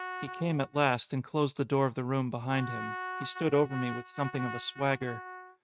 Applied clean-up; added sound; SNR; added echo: neural mask model RNNoise.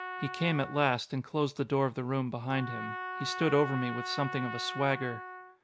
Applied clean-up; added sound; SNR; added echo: none; Trumpet; 9 dB; none.